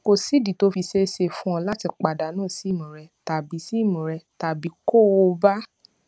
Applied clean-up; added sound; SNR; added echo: none; none; none; none.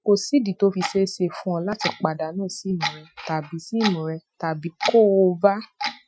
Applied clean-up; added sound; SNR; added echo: classical method Wiener filter.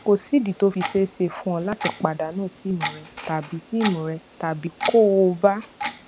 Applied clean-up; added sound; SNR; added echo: none; Clock; 11 dB; none.